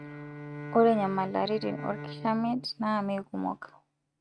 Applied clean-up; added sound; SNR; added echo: neural mask model RNNoise.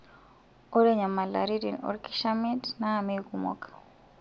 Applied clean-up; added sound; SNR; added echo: none; none; none; none.